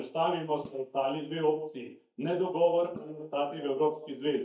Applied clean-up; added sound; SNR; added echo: neural mask model DeepFilterNet 3.